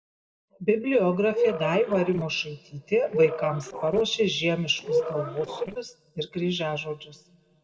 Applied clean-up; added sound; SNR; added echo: neural separator model SepFormer DNS4.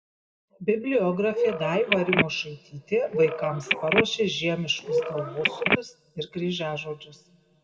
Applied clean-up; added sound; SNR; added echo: none; Telephone; -2 dB; reverberation time 1.2 s.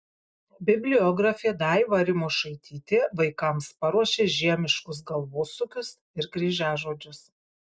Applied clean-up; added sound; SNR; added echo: none; none; none; none.